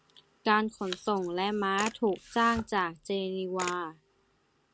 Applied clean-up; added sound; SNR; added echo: none; Domestic sounds, home sounds + Camera; 14 dB; none.